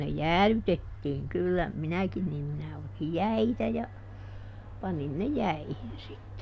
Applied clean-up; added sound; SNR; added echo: none; Fixed-wing aircraft, airplane; 15 dB; none.